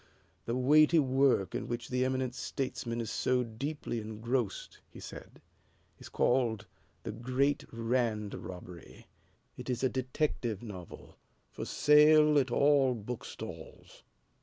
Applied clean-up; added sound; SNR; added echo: none; none; none; none.